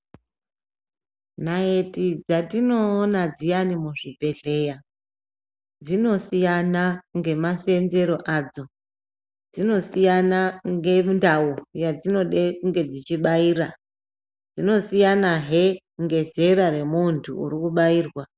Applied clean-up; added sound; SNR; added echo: none; none; none; none.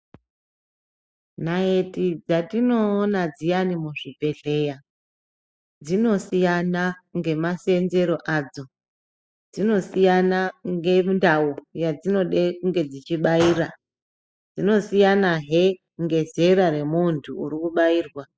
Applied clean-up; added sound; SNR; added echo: classical method spectral subtraction.